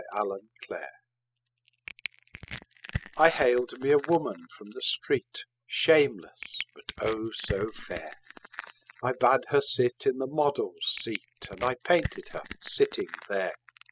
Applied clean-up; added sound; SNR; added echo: classical method spectral subtraction.